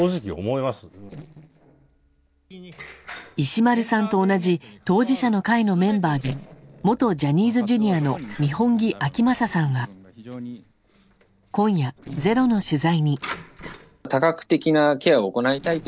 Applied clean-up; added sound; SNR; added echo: neural separator model SepFormer DNS4.